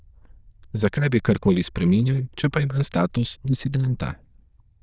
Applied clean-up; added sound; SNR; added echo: neural diffusion model UNIVERSE++.